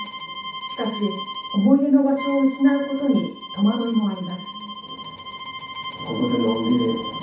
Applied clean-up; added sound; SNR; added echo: none; Bowed string instrument; 12 dB; reverberation time 0.7 s.